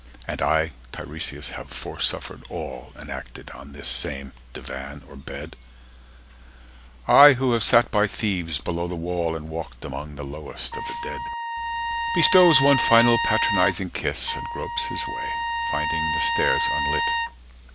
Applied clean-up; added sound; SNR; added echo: none; Trumpet; 1 dB; none.